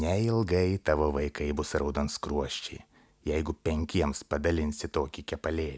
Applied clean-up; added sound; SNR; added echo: none; none; none; none.